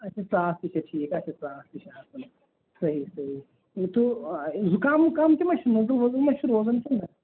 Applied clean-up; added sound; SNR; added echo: none; none; none; none.